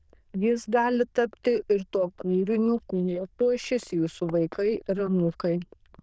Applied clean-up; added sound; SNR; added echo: neural diffusion model UNIVERSE++.